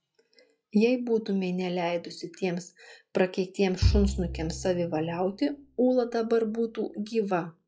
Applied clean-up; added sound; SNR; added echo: classical method log-MMSE.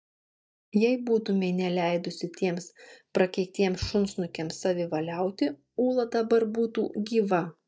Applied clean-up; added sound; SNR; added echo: neural mask model DeepFilterNet 3.